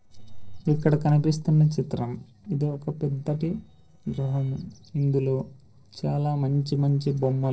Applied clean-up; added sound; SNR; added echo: neural separator model SepFormer DNS4.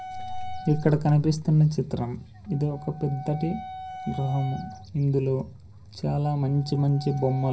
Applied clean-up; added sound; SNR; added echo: none; Wind instrument, woodwind instrument; 15 dB; reverberation time 0.5 s.